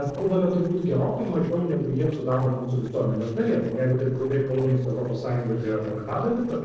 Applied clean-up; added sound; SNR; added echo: neural separator model SepFormer DNS4.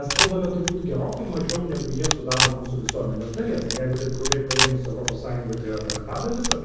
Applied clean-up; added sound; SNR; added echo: none; Camera; 1 dB; reverberation time 1.1 s.